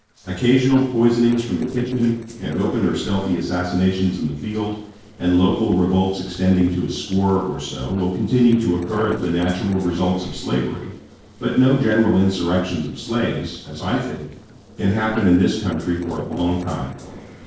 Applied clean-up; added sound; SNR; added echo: neural separator model SepFormer DNS4.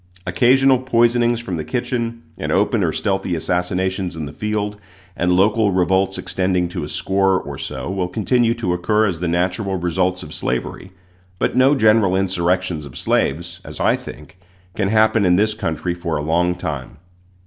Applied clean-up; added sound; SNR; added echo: none; none; none; none.